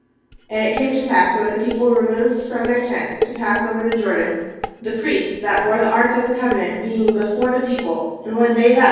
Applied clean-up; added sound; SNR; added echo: none; Dishes, pots, and pans; 12 dB; reverberation time 1.3 s.